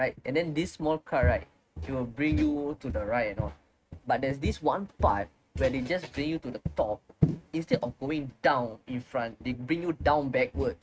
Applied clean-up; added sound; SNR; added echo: neural mask model RNNoise.